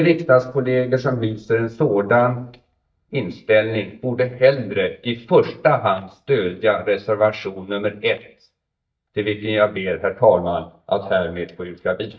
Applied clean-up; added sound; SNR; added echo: neural mask model DeepFilterNet 3.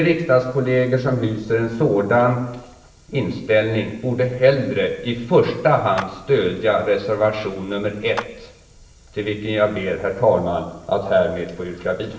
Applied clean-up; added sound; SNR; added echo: none; Clapping; 16 dB; reverberation time 0.9 s.